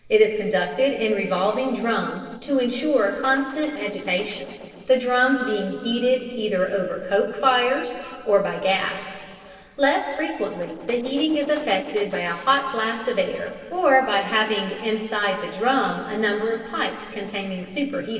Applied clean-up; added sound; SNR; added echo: neural separator model SepFormer DNS4.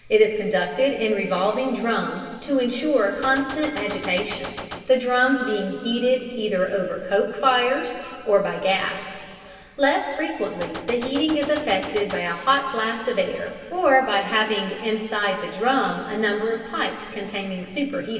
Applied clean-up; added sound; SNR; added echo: none; Gunshot, gunfire; 12 dB; reverberation time 2.7 s.